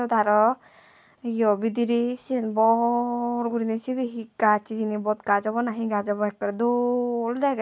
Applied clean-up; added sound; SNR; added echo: none; none; none; none.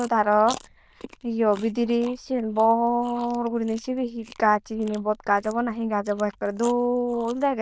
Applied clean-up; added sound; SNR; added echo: neural diffusion model UNIVERSE++.